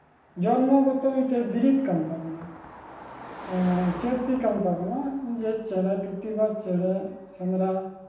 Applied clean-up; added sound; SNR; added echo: none; Car passing by; 19 dB; reverberation time 0.9 s.